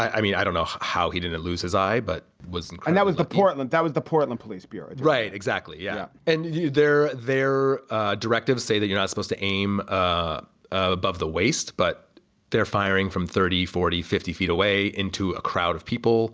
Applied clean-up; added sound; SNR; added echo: none; none; none; none.